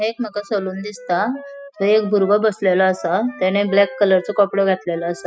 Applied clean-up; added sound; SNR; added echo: classical method spectral subtraction.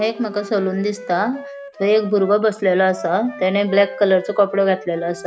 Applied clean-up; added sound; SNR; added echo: none; Wind instrument, woodwind instrument; 16 dB; none.